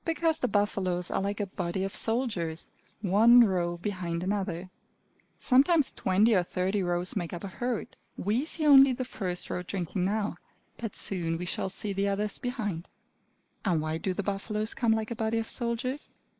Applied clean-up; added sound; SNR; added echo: neural mask model Resemble Enhance denoiser.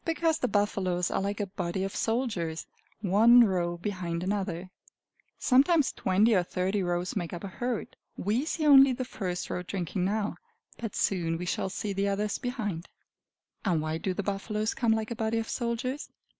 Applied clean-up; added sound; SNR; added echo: none; none; none; none.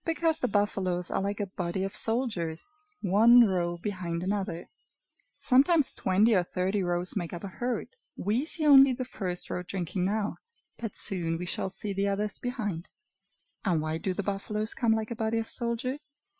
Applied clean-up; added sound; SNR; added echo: classical method Wiener filter.